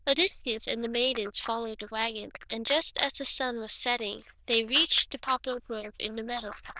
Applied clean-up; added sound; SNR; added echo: neural diffusion model UNIVERSE++.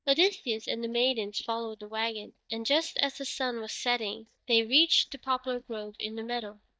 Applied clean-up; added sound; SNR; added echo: neural mask model DeepFilterNet 3.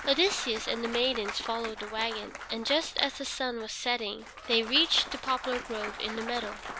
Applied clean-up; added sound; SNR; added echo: none; Applause / Cheering / Clapping; 9 dB; none.